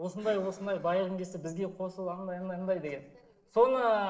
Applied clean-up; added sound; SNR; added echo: neural separator model SepFormer DNS4.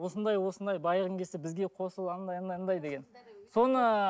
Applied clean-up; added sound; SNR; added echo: none; none; none; none.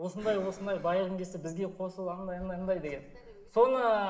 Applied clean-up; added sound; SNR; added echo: none; Breathing; 19 dB; reverberation time 1.0 s.